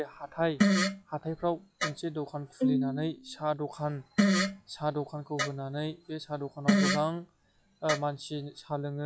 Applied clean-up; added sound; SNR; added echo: classical method log-MMSE.